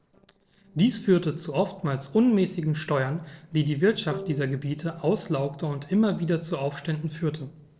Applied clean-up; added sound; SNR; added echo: neural separator model SepFormer DNS4.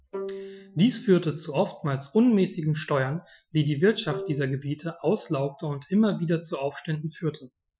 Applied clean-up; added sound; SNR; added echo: classical method Wiener filter.